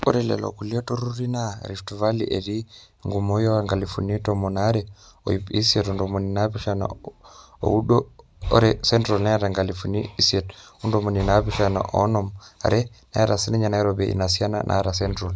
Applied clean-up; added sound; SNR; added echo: none; none; none; none.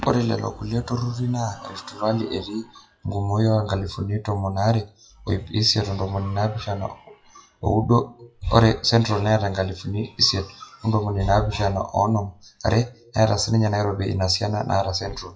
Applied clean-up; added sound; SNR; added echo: classical method WPE with log-MMSE.